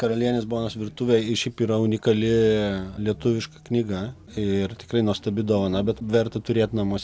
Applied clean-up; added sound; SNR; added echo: none; none; none; none.